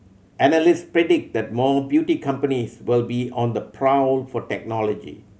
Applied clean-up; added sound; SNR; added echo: none; none; none; none.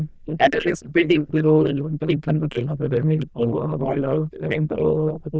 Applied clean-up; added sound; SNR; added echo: neural diffusion model UNIVERSE++.